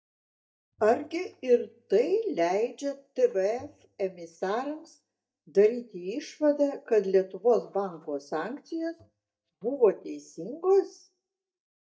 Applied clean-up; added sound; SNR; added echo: neural mask model DeepFilterNet 3.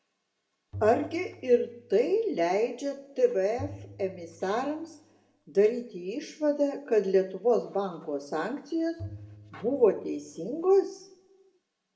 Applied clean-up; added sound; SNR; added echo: none; Bowed string instrument; 19 dB; reverberation time 0.6 s.